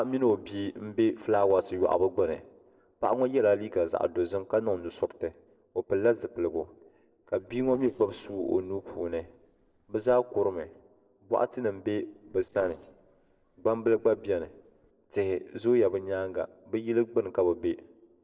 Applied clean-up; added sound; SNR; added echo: neural separator model SepFormer DNS4.